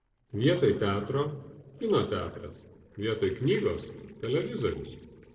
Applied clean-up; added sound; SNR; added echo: neural separator model SepFormer DNS4.